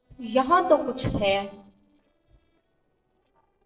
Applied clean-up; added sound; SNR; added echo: neural separator model SepFormer DNS4.